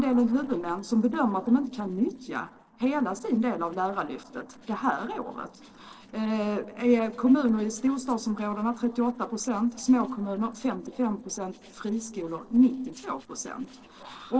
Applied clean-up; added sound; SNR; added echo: neural separator model SepFormer DNS4.